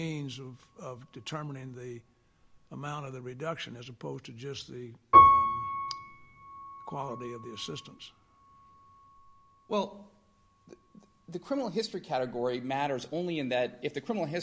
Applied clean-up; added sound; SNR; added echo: none; Piano; -5 dB; none.